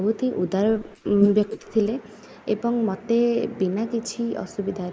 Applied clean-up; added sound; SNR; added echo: neural mask model Resemble Enhance denoiser.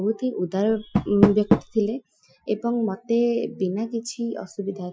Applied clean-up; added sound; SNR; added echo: classical method Wiener filter.